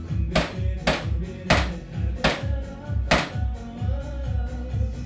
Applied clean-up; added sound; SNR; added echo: none; Hammer; 0 dB; reverberation time 0.6 s.